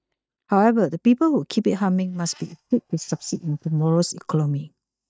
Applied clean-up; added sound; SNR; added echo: neural mask model DeepFilterNet 3.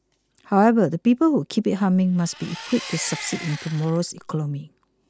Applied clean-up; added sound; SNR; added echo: none; Engine; 14 dB; none.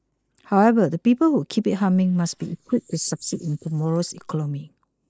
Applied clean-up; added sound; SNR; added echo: neural mask model Resemble Enhance denoiser.